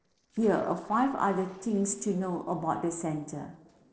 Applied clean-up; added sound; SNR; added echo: neural separator model SepFormer DNS4.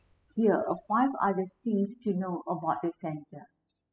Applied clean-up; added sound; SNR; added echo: classical method spectral subtraction.